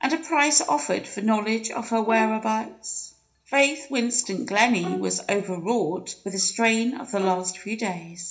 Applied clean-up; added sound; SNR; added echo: none; Bowed string instrument; 13 dB; reverberation time 0.4 s.